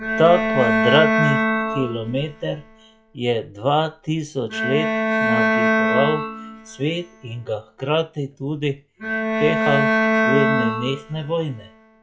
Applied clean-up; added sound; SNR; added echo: classical method log-MMSE.